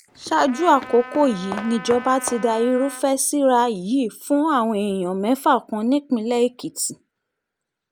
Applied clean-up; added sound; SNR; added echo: none; Walk, footsteps + Trumpet; 14 dB; none.